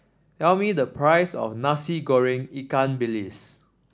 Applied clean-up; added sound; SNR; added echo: none; none; none; none.